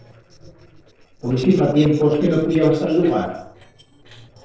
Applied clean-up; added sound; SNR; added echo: neural separator model SepFormer DNS4.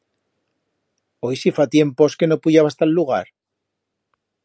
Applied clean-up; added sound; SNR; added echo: none; none; none; none.